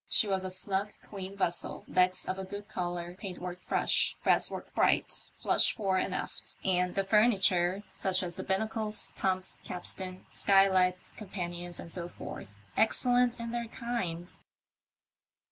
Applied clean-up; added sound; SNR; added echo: none; none; none; none.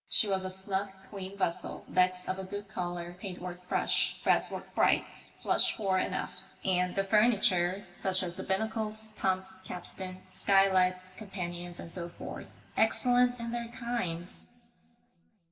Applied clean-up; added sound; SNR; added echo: none; none; none; reverberation time 2.4 s.